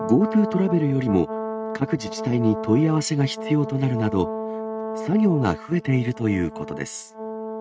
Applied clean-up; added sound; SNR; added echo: neural mask model RNNoise.